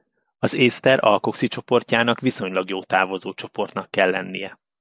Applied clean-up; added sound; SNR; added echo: none; none; none; none.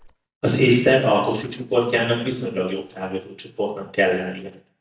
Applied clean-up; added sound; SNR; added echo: neural mask model DeepFilterNet 3.